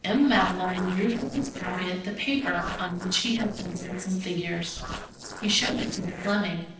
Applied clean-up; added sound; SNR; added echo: neural separator model SepFormer DNS4.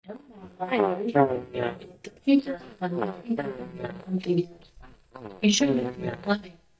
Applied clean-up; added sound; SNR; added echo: neural mask model DeepFilterNet 3.